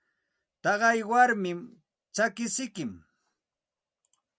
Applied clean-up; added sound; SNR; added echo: none; none; none; none.